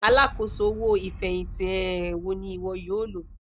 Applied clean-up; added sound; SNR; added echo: none; Boom; 11 dB; none.